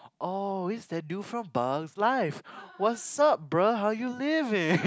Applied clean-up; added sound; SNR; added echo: none; none; none; none.